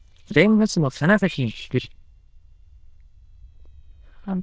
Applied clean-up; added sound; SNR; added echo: neural diffusion model UNIVERSE++.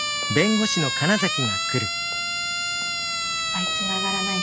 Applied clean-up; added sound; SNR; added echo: none; Siren; -1 dB; none.